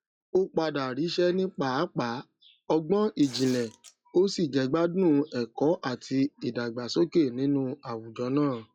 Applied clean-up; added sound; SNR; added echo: classical method log-MMSE.